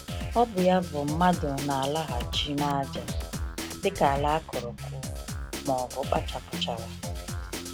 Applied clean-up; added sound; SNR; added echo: none; Drum kit; 6 dB; none.